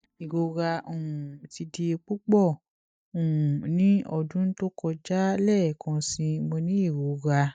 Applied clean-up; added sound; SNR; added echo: neural mask model DeepFilterNet 3.